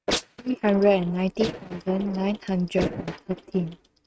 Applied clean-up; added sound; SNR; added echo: neural mask model RNNoise.